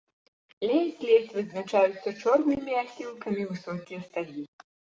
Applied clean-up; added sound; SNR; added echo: none; none; none; none.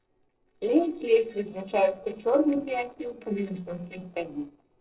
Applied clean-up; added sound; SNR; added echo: neural separator model SepFormer DNS4.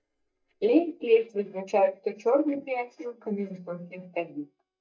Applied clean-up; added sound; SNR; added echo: neural mask model DeepFilterNet 3.